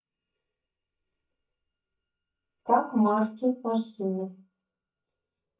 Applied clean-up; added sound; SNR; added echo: neural mask model DeepFilterNet 3.